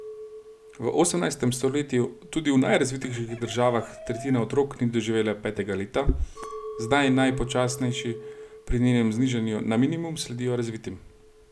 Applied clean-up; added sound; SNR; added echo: none; Chicken, rooster + Chink, clink; 17 dB; none.